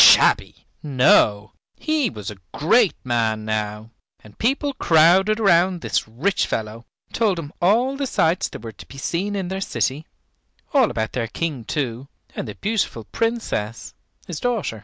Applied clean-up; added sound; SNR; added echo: none; none; none; none.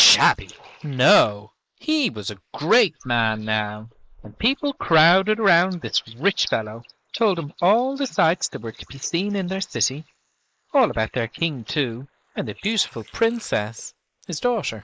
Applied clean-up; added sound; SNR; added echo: neural mask model Resemble Enhance denoiser.